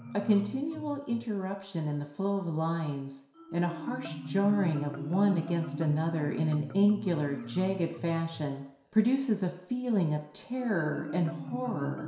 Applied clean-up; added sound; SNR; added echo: none; Marimba, xylophone; 12 dB; reverberation time 0.7 s.